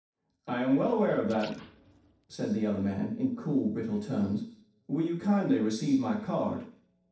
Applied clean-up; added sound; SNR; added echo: neural separator model SepFormer DNS4.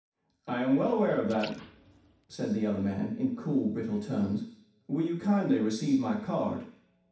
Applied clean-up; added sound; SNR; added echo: none; Liquid; 20 dB; reverberation time 0.7 s.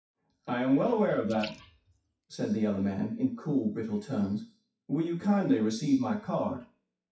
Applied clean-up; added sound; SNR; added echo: classical method WPE with log-MMSE.